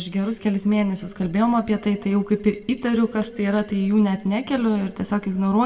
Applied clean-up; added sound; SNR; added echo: none; none; none; reverberation time 0.8 s.